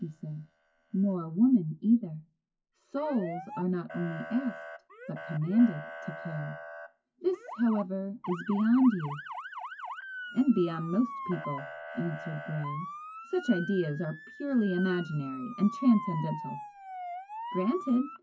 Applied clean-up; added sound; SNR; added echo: classical method WPE with log-MMSE.